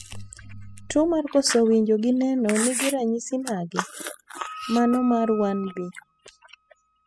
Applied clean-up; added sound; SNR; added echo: classical method spectral subtraction.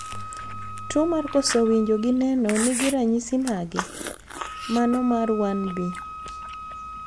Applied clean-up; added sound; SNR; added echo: none; Chewing, mastication + Wind instrument, woodwind instrument; 10 dB; none.